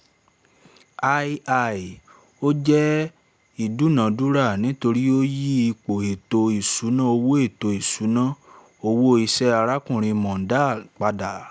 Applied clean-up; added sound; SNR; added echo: none; none; none; none.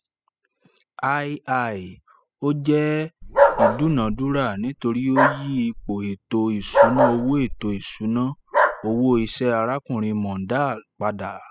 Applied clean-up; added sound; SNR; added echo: classical method spectral subtraction.